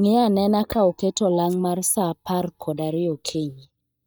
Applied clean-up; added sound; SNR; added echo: neural mask model DeepFilterNet 3.